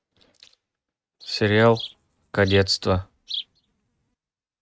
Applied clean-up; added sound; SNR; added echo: neural mask model RNNoise.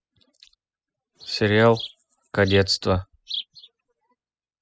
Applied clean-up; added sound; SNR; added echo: classical method spectral subtraction.